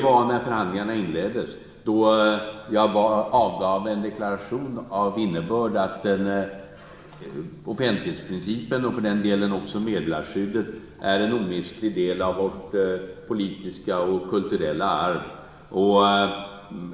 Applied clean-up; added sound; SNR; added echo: none; none; none; reverberation time 1.6 s.